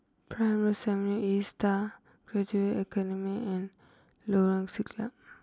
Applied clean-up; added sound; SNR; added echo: none; none; none; none.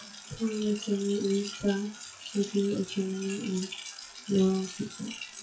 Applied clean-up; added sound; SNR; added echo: classical method WPE with log-MMSE.